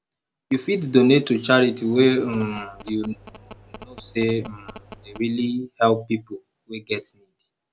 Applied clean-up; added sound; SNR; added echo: none; Telephone; 20 dB; none.